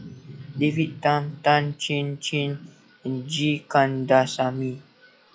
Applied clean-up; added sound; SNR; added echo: classical method log-MMSE.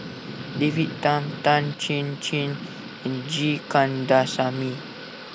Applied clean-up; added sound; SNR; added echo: none; Thunder / Rain; 11 dB; none.